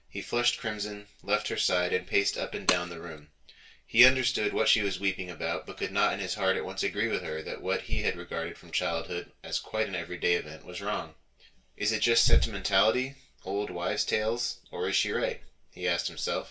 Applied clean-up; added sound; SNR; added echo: none; Shatter; 11 dB; reverberation time 0.2 s.